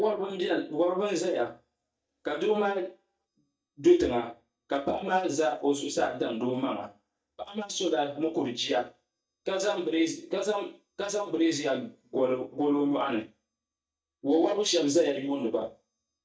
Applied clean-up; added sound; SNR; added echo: neural mask model DeepFilterNet 3.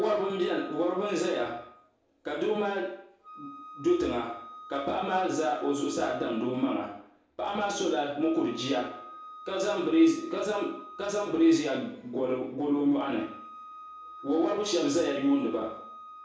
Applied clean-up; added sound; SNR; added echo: none; Wind instrument, woodwind instrument; 18 dB; reverberation time 0.5 s.